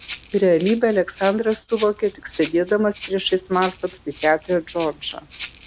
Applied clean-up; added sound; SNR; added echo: none; Rattle (instrument); 15 dB; none.